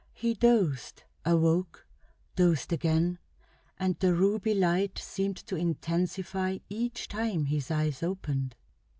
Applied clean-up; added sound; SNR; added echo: none; none; none; none.